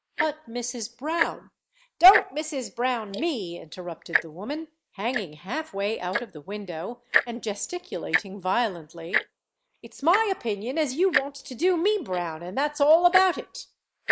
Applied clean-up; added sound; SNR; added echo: neural mask model Resemble Enhance denoiser.